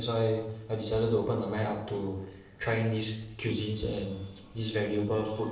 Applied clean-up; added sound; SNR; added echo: neural separator model SepFormer DNS4.